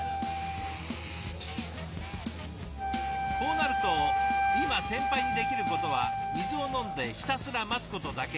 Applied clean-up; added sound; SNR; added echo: none; Wind instrument, woodwind instrument; -2 dB; none.